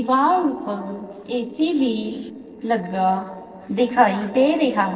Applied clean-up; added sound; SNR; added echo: neural separator model SepFormer DNS4.